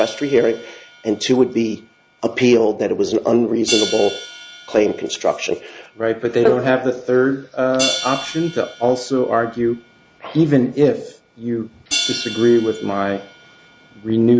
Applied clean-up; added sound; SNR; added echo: none; Hi-hat; 13 dB; none.